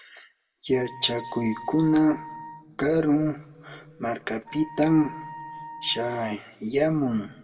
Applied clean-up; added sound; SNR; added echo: none; Wind instrument, woodwind instrument; 16 dB; reverberation time 1.9 s.